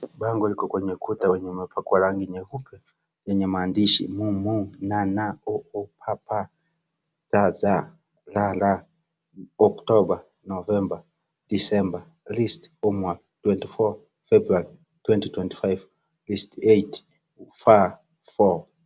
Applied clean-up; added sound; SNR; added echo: none; none; none; none.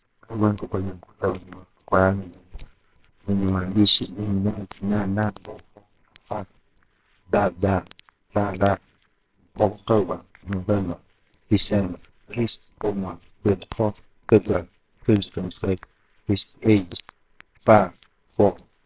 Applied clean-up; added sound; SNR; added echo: neural separator model SepFormer WHAMR!.